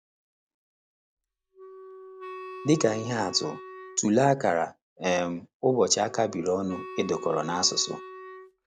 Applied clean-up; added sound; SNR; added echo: none; Wind instrument, woodwind instrument; 14 dB; none.